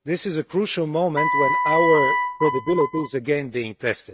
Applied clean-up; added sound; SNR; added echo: neural mask model RNNoise.